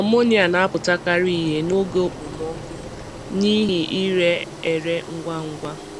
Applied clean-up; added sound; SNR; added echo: none; Engine; 13 dB; none.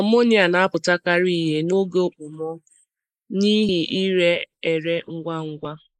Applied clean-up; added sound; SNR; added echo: neural mask model Resemble Enhance denoiser.